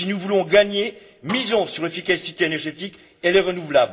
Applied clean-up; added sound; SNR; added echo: none; Snare drum; 19 dB; reverberation time 0.3 s.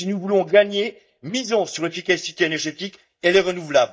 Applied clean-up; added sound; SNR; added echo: neural mask model DeepFilterNet 3.